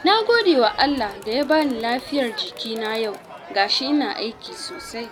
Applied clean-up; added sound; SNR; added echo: none; Crowd; 16 dB; none.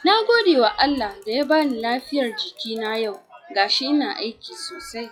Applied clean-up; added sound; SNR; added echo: classical method log-MMSE.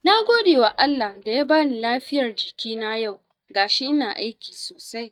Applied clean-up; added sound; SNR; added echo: neural mask model DeepFilterNet 3.